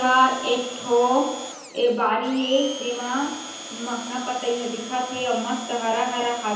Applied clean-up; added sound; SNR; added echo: none; Domestic sounds, home sounds; 13 dB; reverberation time 0.9 s.